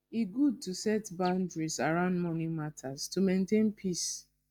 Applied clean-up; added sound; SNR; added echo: neural mask model DeepFilterNet 3.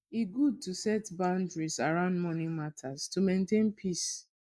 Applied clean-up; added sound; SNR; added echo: neural mask model Resemble Enhance denoiser.